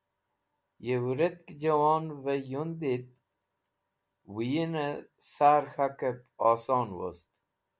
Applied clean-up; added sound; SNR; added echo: none; none; none; none.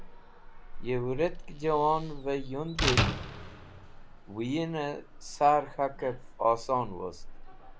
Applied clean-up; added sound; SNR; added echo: none; Slam; 5 dB; none.